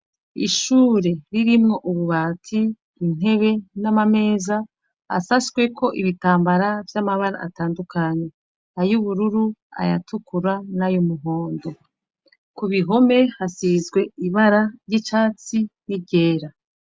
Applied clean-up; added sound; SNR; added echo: none; none; none; none.